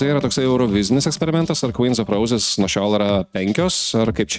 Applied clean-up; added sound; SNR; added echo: neural mask model RNNoise.